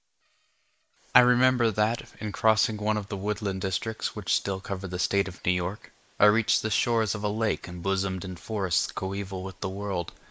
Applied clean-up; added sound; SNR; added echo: neural mask model Resemble Enhance denoiser.